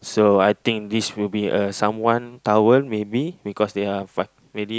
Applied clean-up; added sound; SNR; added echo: none; none; none; none.